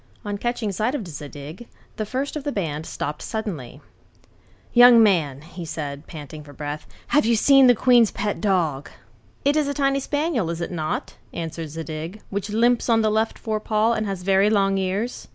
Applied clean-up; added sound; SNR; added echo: none; none; none; none.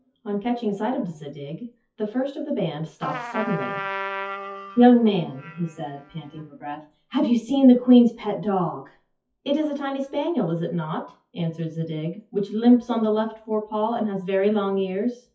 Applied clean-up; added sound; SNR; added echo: classical method WPE with log-MMSE.